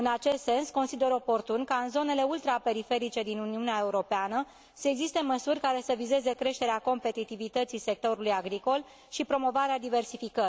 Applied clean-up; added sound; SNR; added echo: none; none; none; none.